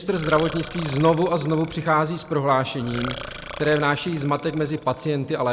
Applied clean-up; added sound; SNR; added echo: none; Burping, eructation; 14 dB; none.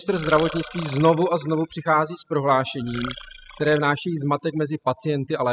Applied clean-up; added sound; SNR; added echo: classical method spectral subtraction.